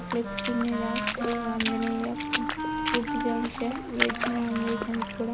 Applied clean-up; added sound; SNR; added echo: none; Wind instrument, woodwind instrument + Water / Splash, splatter; 0 dB; none.